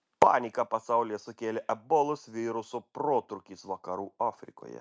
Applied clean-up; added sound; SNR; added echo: none; none; none; none.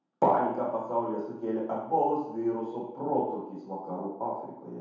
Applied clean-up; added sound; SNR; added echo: none; none; none; reverberation time 0.8 s.